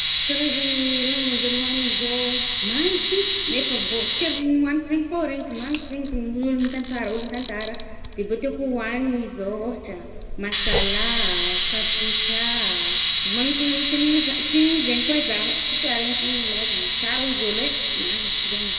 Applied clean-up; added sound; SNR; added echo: none; Camera; -2 dB; reverberation time 2.0 s.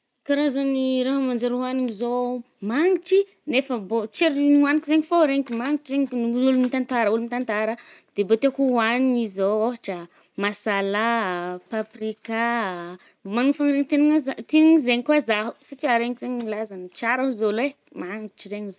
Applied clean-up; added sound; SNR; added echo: none; none; none; none.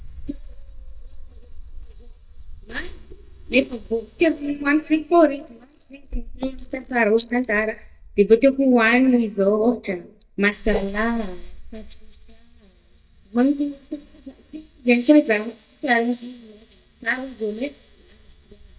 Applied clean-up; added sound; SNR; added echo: neural mask model DeepFilterNet 3.